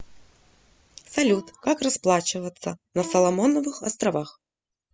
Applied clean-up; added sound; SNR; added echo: classical method spectral subtraction.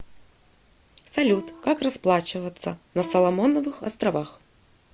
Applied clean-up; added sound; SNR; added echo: none; Bowed string instrument; 17 dB; none.